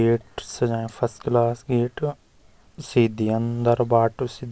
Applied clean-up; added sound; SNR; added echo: none; none; none; none.